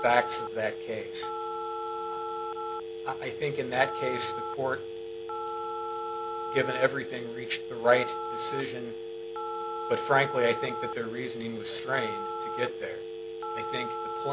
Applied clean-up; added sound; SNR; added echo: none; Telephone + Telephone; 3 dB; none.